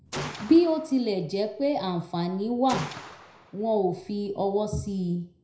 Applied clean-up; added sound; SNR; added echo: none; Gunshot, gunfire; 15 dB; reverberation time 0.5 s.